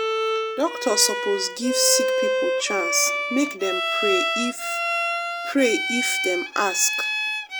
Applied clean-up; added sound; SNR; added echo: none; Bowed string instrument; 0 dB; none.